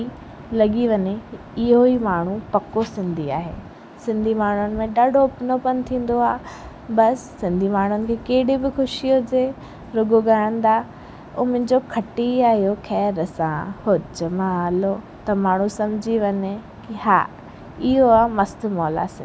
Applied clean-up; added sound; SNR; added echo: none; none; none; none.